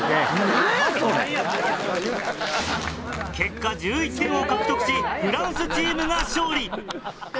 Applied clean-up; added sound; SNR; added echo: none; Slam; 18 dB; none.